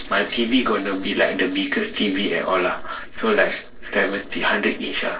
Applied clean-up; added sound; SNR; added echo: neural separator model SepFormer DNS4.